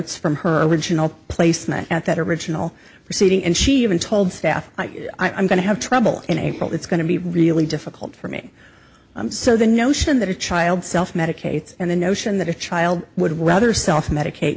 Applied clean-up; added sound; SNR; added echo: none; none; none; none.